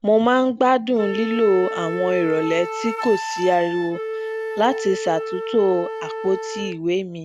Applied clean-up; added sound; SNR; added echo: none; Wind instrument, woodwind instrument; 8 dB; none.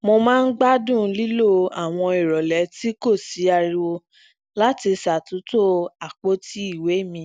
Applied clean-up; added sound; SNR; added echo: none; none; none; none.